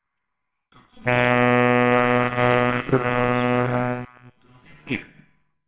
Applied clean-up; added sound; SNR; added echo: neural separator model SepFormer WHAMR!.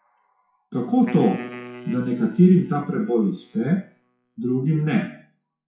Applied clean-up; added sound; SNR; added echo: classical method WPE with log-MMSE.